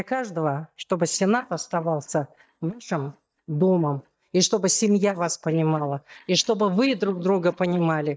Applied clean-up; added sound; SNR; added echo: neural mask model DeepFilterNet 3.